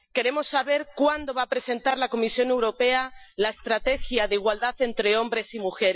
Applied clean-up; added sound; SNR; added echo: classical method Wiener filter.